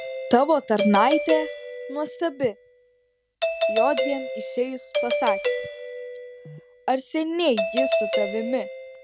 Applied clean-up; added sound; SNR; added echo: none; Doorbell; 2 dB; none.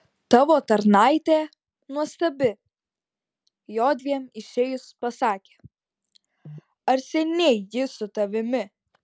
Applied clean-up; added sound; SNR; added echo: none; none; none; none.